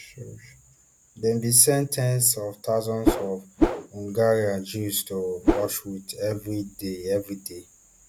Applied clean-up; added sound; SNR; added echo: none; Whoosh, swoosh, swish; -3 dB; none.